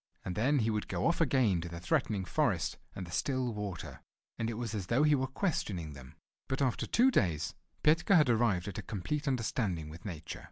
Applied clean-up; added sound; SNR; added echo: none; none; none; none.